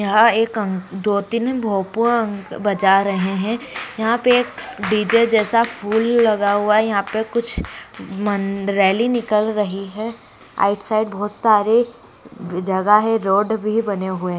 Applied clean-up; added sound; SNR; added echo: none; none; none; none.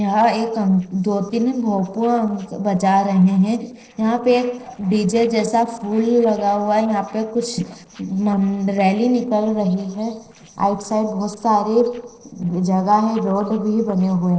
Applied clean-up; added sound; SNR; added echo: neural separator model SepFormer DNS4.